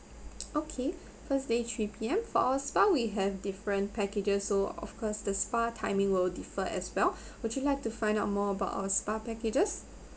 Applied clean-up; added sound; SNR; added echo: none; none; none; none.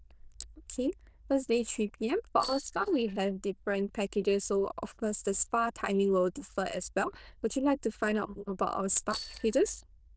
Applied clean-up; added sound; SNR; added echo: neural diffusion model UNIVERSE++.